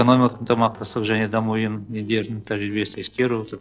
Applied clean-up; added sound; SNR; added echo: neural separator model SepFormer DNS4.